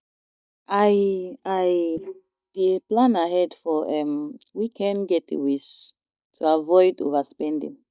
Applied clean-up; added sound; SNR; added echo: neural mask model DeepFilterNet 3.